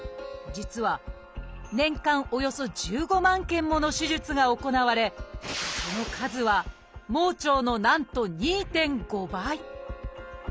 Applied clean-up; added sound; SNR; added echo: none; none; none; none.